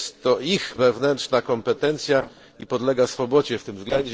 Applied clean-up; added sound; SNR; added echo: neural separator model SepFormer DNS4.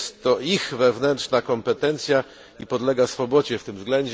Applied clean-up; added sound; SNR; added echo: none; none; none; none.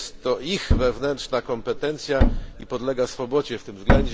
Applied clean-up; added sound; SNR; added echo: none; Thump, thud; -1 dB; none.